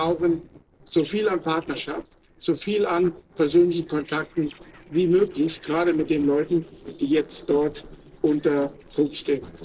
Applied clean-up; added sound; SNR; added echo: neural separator model SepFormer DNS4.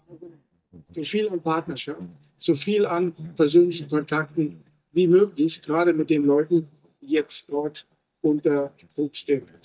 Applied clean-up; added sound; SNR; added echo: neural mask model DeepFilterNet 3.